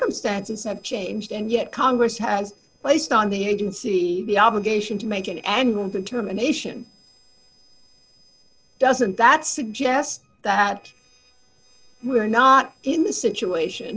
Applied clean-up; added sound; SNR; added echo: neural separator model SepFormer DNS4.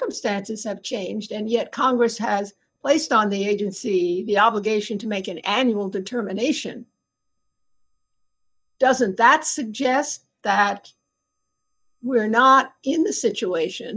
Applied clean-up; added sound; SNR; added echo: neural mask model DeepFilterNet 3.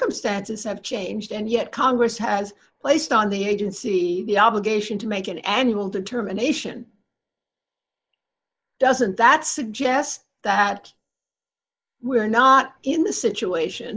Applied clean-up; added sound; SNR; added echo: neural mask model Resemble Enhance denoiser.